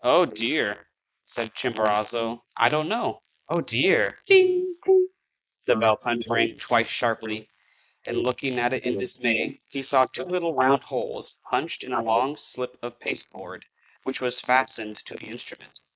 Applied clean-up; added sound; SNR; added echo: neural mask model Resemble Enhance denoiser.